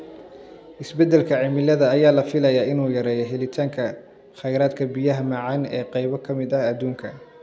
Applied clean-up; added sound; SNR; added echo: none; none; none; none.